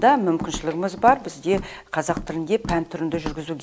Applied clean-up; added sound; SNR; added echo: none; Walk, footsteps; 13 dB; none.